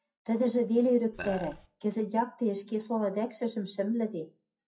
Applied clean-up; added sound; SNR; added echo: classical method WPE with log-MMSE.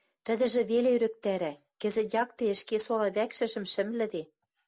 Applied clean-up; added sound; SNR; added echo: none; none; none; none.